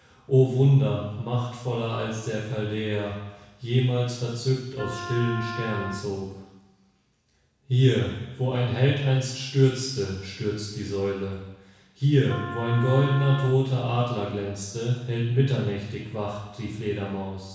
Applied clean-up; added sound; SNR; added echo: none; Wind instrument, woodwind instrument; 11 dB; reverberation time 1.1 s.